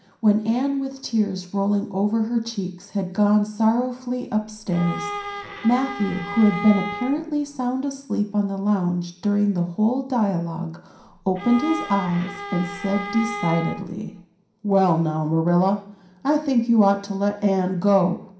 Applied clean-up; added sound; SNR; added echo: none; Bowed string instrument; 10 dB; reverberation time 0.5 s.